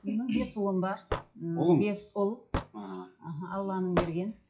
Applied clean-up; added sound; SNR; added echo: classical method WPE with log-MMSE.